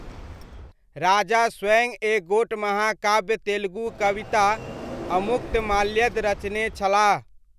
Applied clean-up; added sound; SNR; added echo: none; Sliding door; 15 dB; none.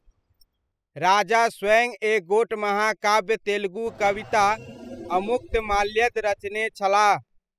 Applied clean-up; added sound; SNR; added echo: classical method spectral subtraction.